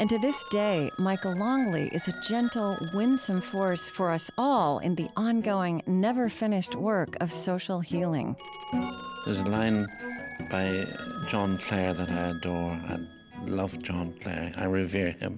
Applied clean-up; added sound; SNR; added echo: none; Telephone; 16 dB; none.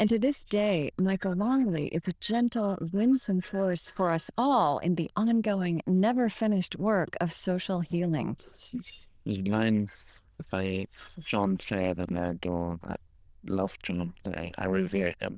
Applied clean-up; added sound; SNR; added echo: neural diffusion model UNIVERSE++.